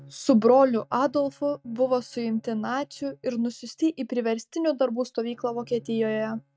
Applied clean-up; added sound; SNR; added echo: neural mask model RNNoise.